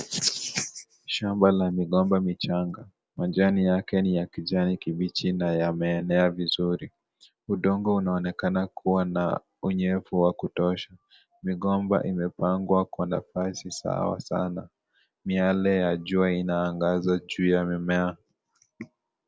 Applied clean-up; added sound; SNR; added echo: none; none; none; none.